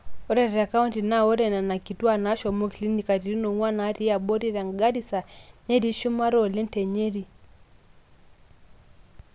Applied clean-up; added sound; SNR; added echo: none; none; none; none.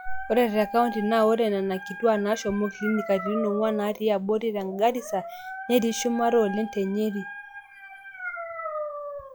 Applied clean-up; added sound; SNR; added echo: classical method log-MMSE.